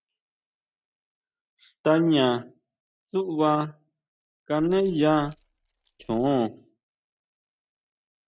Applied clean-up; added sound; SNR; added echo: neural mask model RNNoise.